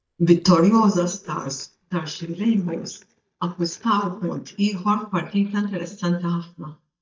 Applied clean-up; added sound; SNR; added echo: neural mask model DeepFilterNet 3.